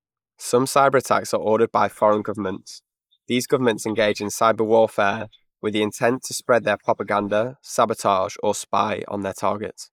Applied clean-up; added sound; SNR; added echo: neural mask model Resemble Enhance denoiser.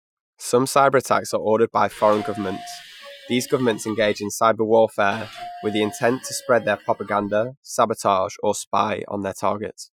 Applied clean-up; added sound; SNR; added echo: classical method Wiener filter.